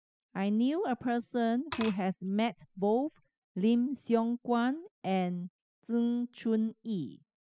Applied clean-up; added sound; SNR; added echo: classical method spectral subtraction.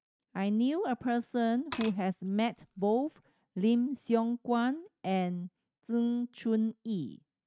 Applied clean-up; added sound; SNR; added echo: neural mask model RNNoise.